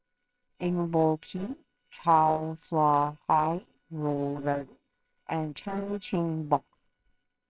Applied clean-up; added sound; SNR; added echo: neural separator model SepFormer WHAMR!.